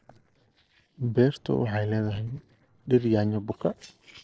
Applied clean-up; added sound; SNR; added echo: neural separator model SepFormer DNS4.